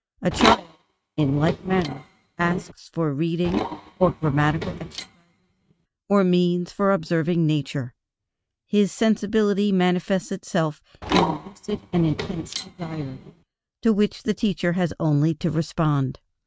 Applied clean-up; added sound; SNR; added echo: neural mask model RNNoise.